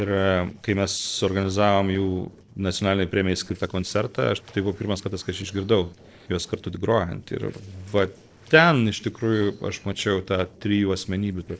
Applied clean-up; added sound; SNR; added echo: neural separator model SepFormer DNS4.